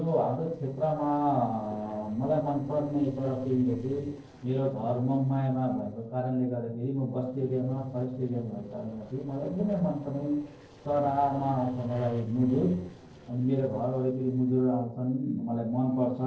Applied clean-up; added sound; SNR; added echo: neural separator model SepFormer DNS4.